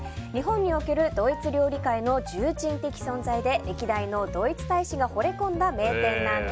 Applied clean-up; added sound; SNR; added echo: none; none; none; none.